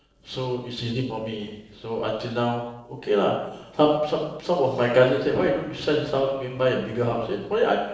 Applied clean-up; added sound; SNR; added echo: neural separator model SepFormer DNS4.